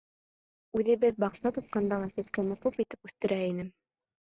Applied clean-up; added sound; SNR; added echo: neural separator model SepFormer DNS4.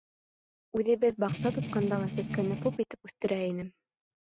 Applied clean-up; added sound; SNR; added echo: neural mask model RNNoise.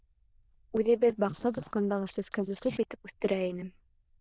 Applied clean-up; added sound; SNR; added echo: neural diffusion model UNIVERSE++.